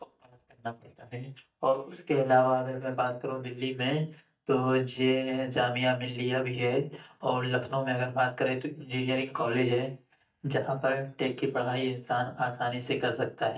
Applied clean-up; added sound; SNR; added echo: neural mask model DeepFilterNet 3.